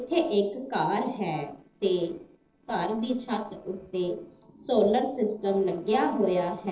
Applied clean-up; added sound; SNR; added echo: neural separator model SepFormer DNS4.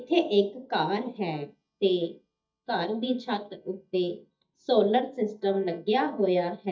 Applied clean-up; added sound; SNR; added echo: neural mask model DeepFilterNet 3.